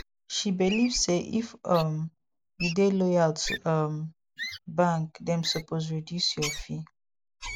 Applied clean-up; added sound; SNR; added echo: neural mask model Resemble Enhance denoiser.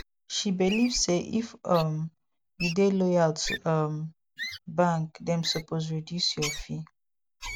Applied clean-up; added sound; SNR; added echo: none; Wild animals; 13 dB; none.